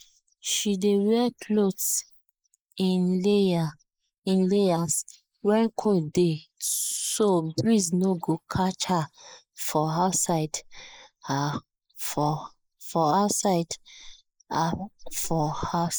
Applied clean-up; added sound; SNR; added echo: neural mask model Resemble Enhance denoiser.